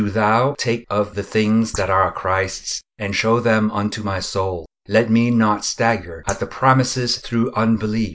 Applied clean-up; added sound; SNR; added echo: neural mask model Resemble Enhance denoiser.